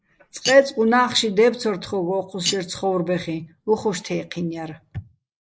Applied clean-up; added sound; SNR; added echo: neural mask model Resemble Enhance denoiser.